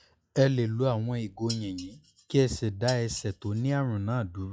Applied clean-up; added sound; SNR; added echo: classical method log-MMSE.